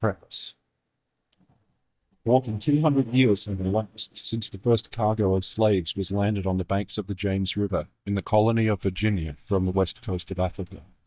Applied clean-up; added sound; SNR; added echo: neural mask model DeepFilterNet 3.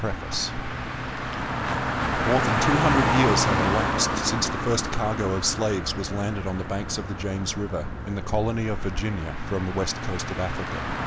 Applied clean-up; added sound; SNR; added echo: none; Car; 0 dB; none.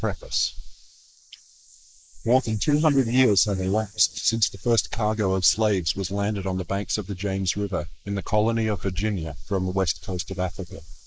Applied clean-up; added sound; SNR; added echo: neural mask model Resemble Enhance denoiser.